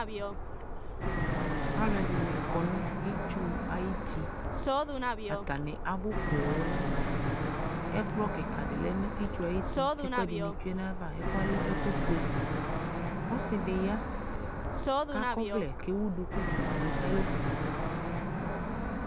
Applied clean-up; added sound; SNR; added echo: none; Fixed-wing aircraft, airplane; -5 dB; none.